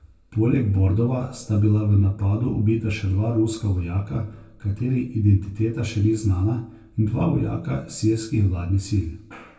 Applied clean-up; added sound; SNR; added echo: none; none; none; reverberation time 0.2 s.